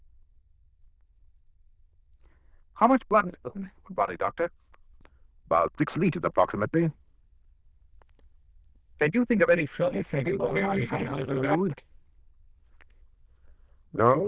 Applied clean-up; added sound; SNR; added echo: neural diffusion model UNIVERSE++.